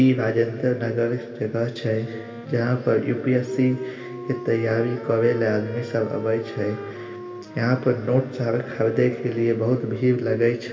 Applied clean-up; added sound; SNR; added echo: none; Wind instrument, woodwind instrument; 17 dB; reverberation time 2.4 s.